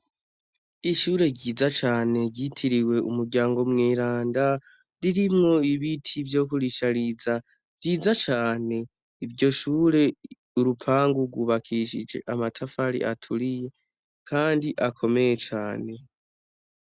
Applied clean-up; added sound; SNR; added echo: none; none; none; none.